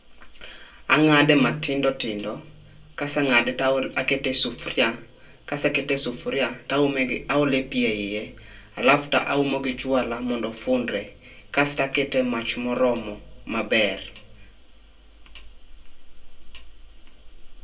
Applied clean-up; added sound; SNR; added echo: none; none; none; reverberation time 0.2 s.